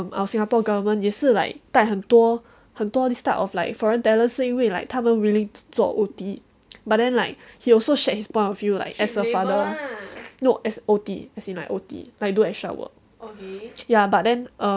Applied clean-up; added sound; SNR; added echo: none; none; none; none.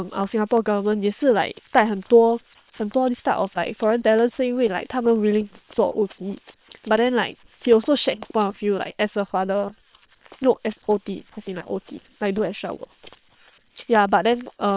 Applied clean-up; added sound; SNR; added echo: neural separator model SepFormer WHAM!.